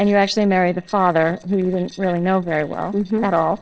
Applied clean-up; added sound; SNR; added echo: neural separator model SepFormer DNS4.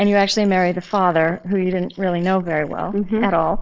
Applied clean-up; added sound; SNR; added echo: neural mask model Resemble Enhance denoiser.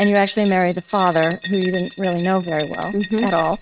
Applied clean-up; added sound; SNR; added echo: neural mask model RNNoise.